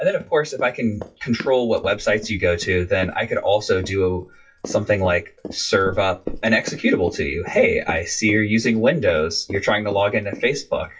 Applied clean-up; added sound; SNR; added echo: classical method WPE with log-MMSE.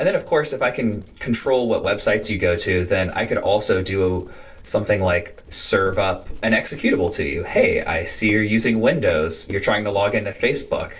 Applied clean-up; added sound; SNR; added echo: neural separator model SepFormer DNS4.